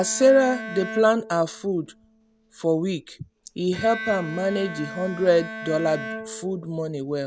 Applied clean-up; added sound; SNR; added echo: none; Bowed string instrument; 13 dB; none.